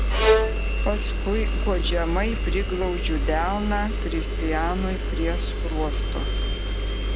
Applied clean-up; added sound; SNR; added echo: none; Bowed string instrument + Engine; -5 dB; none.